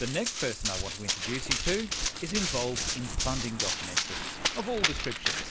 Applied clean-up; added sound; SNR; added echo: none; Run; -3 dB; none.